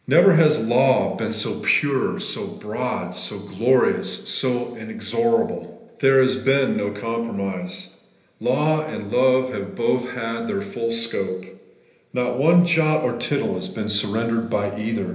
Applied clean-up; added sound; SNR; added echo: none; none; none; reverberation time 1.0 s.